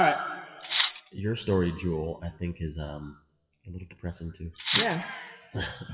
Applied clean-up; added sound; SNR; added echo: classical method WPE with log-MMSE.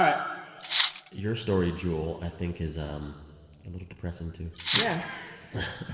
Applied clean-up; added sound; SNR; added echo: none; Cutlery, silverware; -1 dB; reverberation time 2.7 s.